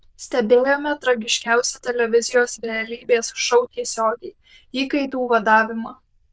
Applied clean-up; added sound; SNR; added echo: neural diffusion model UNIVERSE++.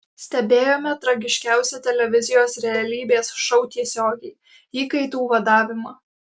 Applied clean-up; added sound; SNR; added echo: none; Cowbell; 17 dB; none.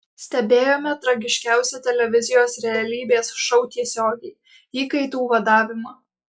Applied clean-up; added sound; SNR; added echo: classical method log-MMSE.